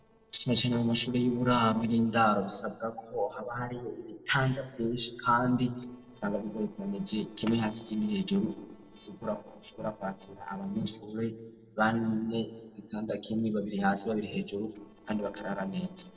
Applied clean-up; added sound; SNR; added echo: neural separator model SepFormer DNS4.